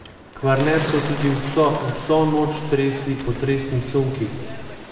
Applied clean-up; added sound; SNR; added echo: none; Bird; 12 dB; reverberation time 1.7 s.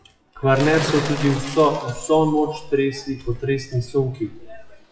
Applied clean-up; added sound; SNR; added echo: classical method WPE with log-MMSE.